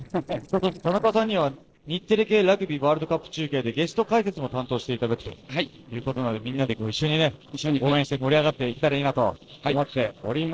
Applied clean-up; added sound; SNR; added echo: neural separator model SepFormer DNS4.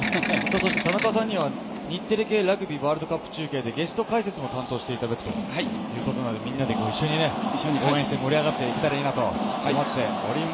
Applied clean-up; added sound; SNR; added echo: none; Ratchet, pawl / Percussion; -3 dB; reverberation time 0.3 s.